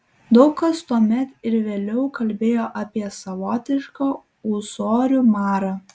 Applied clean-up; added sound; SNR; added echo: none; none; none; none.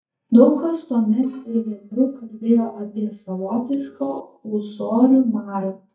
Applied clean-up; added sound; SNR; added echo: neural mask model DeepFilterNet 3.